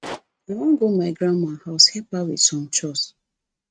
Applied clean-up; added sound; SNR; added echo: neural mask model RNNoise.